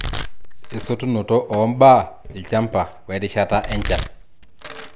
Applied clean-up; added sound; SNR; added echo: none; Domestic sounds, home sounds; 12 dB; none.